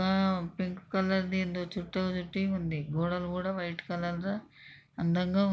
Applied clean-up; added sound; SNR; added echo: none; none; none; none.